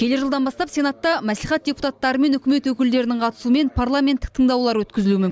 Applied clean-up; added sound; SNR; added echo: none; none; none; none.